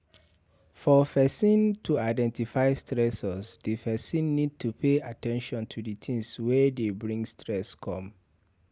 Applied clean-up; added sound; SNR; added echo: none; none; none; none.